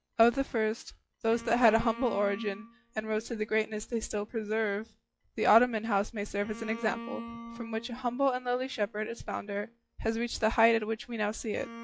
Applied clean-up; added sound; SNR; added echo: classical method log-MMSE.